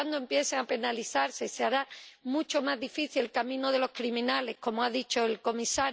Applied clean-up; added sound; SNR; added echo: none; none; none; none.